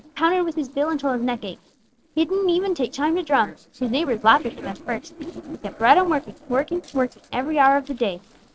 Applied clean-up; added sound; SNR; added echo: neural separator model SepFormer DNS4.